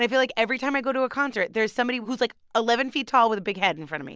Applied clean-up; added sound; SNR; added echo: none; none; none; none.